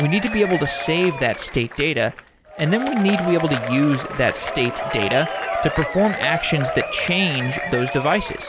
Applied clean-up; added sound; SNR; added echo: none; Applause / Crowd / Cheering; 6 dB; none.